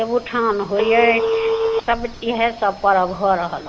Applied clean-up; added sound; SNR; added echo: none; Telephone; 5 dB; none.